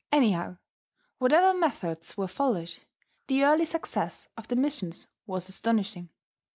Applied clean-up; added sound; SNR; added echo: none; none; none; none.